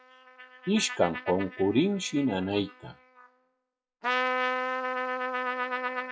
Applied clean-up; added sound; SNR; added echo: classical method log-MMSE.